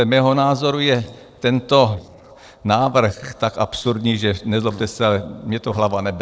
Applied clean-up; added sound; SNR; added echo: neural separator model SepFormer DNS4.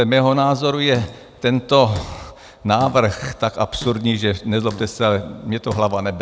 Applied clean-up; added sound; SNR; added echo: none; Fart; 20 dB; none.